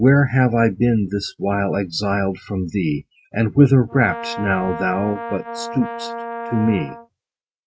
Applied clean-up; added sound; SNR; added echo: neural mask model RNNoise.